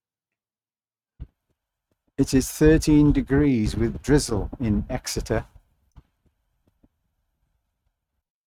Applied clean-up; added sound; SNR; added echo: neural mask model RNNoise.